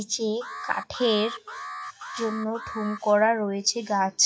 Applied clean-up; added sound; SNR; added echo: classical method WPE with log-MMSE.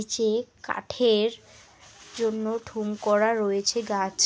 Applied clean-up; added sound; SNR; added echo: none; none; none; none.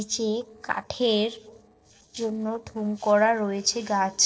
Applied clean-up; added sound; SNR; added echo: neural separator model SepFormer DNS4.